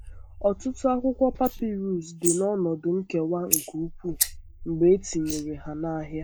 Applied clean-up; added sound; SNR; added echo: neural mask model Resemble Enhance denoiser.